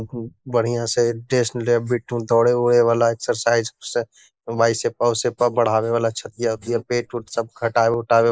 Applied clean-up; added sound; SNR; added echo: neural mask model Resemble Enhance denoiser.